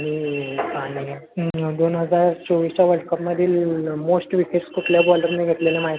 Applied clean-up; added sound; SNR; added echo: none; none; none; none.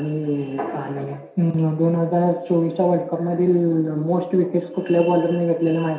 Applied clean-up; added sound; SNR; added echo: none; none; none; reverberation time 0.7 s.